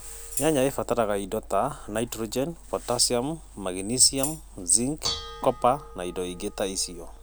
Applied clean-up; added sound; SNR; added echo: none; Tambourine + Dishes, pots, and pans / Bell; 12 dB; none.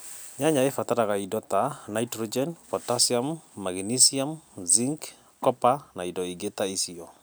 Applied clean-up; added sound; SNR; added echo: none; none; none; none.